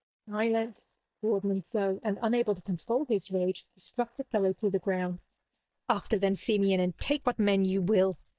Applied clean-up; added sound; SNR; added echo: neural mask model DeepFilterNet 3.